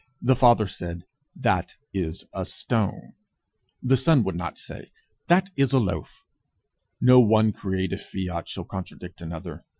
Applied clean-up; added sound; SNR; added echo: classical method Wiener filter.